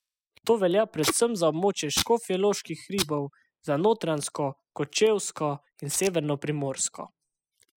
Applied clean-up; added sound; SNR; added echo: classical method spectral subtraction.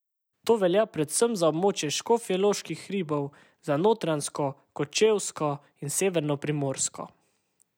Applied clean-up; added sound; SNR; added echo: none; none; none; none.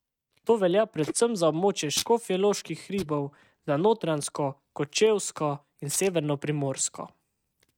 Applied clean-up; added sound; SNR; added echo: neural mask model RNNoise.